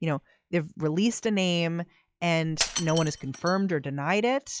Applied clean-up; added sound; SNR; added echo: classical method log-MMSE.